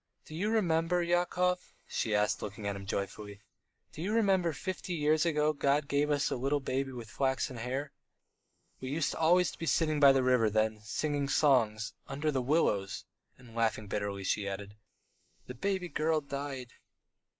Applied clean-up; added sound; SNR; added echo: neural mask model Resemble Enhance denoiser.